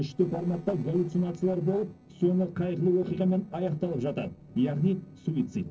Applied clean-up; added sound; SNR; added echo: neural separator model SepFormer DNS4.